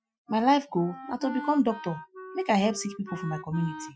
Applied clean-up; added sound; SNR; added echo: classical method Wiener filter.